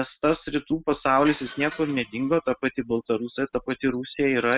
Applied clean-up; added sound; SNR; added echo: classical method spectral subtraction.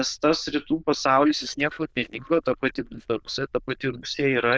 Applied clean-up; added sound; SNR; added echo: neural diffusion model UNIVERSE++.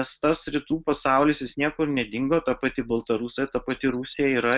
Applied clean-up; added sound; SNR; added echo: none; none; none; none.